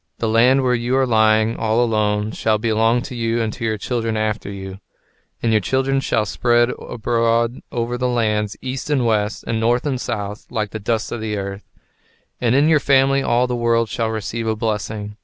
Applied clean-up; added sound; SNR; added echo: none; none; none; none.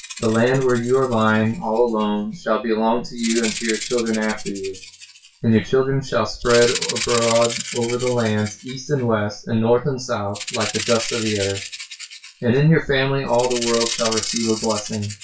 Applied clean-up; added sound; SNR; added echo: classical method WPE with log-MMSE.